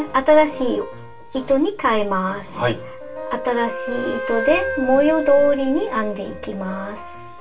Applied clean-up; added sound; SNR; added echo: none; Wind instrument, woodwind instrument; 10 dB; reverberation time 0.2 s.